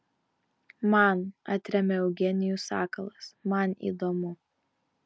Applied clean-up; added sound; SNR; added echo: none; none; none; none.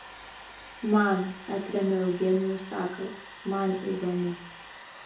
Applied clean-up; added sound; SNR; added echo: none; Domestic sounds, home sounds; 16 dB; reverberation time 0.6 s.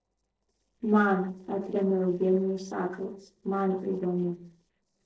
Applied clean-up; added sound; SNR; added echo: neural separator model SepFormer DNS4.